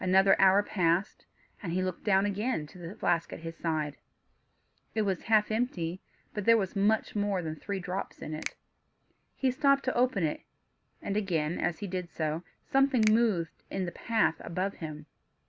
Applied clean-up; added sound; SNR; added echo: none; Finger snapping; 18 dB; none.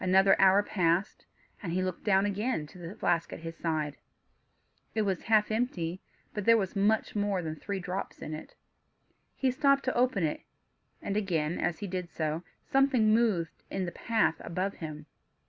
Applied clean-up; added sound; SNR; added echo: none; none; none; none.